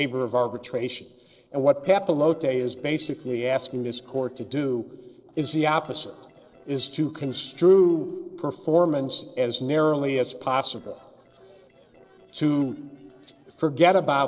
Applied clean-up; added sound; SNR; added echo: neural separator model SepFormer DNS4.